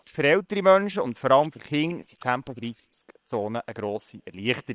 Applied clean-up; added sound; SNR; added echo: neural separator model SepFormer WHAM!.